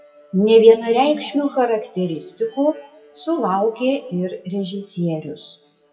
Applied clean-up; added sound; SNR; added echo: classical method WPE with log-MMSE.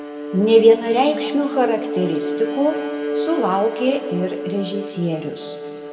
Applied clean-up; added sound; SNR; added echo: none; Bowed string instrument; 7 dB; reverberation time 1.6 s.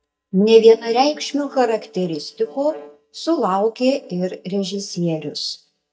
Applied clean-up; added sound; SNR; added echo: neural mask model DeepFilterNet 3.